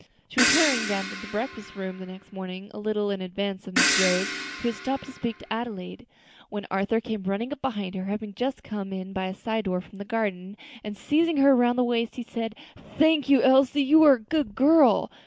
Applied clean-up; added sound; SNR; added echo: none; Crash cymbal; 3 dB; none.